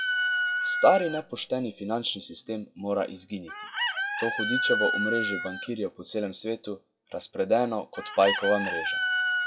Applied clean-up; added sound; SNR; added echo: classical method WPE with log-MMSE.